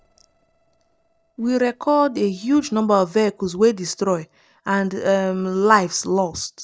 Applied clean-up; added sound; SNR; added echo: neural separator model SepFormer DNS4.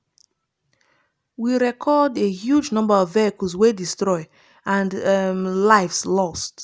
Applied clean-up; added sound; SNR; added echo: none; none; none; none.